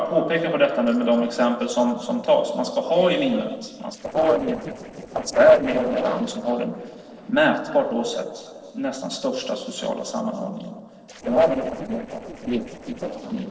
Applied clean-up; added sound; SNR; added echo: neural separator model SepFormer DNS4.